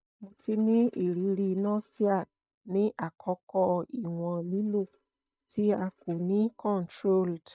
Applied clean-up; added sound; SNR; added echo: neural mask model DeepFilterNet 3.